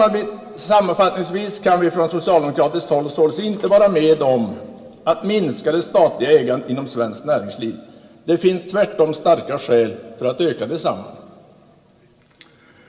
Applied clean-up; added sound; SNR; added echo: none; none; none; reverberation time 1.9 s.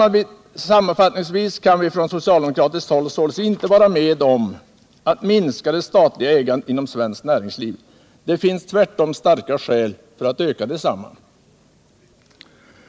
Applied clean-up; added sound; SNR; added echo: none; none; none; none.